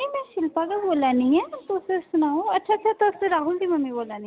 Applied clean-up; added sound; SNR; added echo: none; none; none; none.